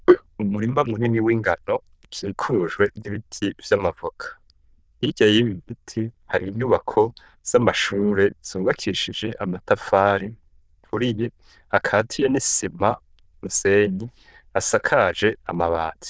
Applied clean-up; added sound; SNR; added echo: neural diffusion model UNIVERSE++.